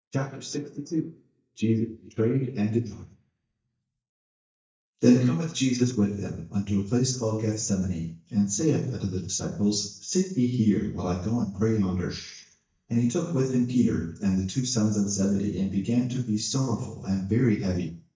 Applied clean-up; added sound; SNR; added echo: neural mask model DeepFilterNet 3.